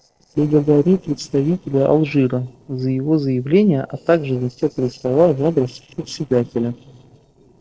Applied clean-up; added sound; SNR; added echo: neural separator model SepFormer DNS4.